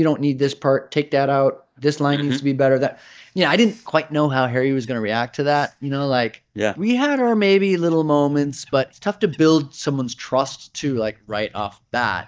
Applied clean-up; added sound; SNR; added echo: neural mask model DeepFilterNet 3.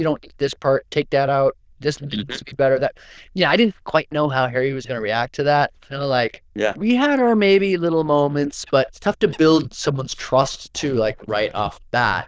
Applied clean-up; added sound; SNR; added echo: neural diffusion model UNIVERSE++.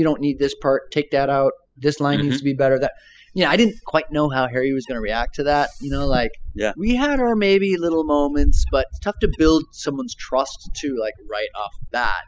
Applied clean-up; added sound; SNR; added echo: classical method spectral subtraction.